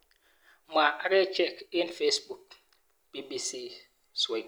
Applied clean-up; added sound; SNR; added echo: none; none; none; none.